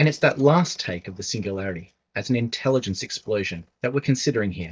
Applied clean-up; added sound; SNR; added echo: neural mask model DeepFilterNet 3.